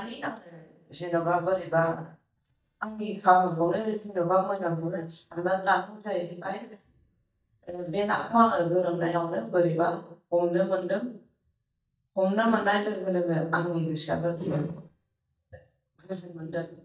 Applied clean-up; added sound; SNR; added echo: neural mask model DeepFilterNet 3.